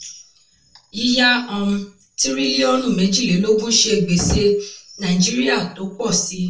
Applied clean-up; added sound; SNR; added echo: none; none; none; reverberation time 0.3 s.